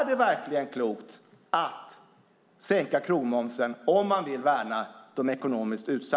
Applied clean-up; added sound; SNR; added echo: none; none; none; none.